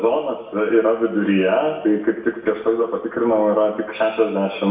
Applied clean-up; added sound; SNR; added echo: none; none; none; reverberation time 1.2 s.